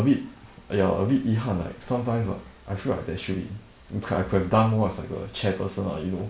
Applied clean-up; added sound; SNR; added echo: none; none; none; none.